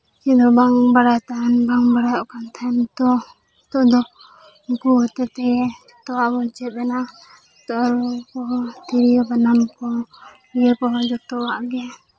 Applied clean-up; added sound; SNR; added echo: none; none; none; none.